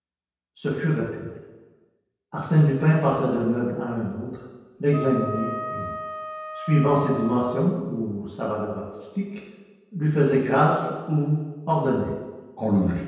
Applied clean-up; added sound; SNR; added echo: none; Wind instrument, woodwind instrument; 9 dB; reverberation time 1.2 s.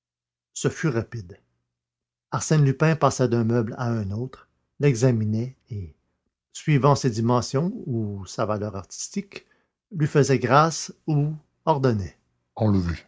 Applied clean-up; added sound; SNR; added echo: none; none; none; none.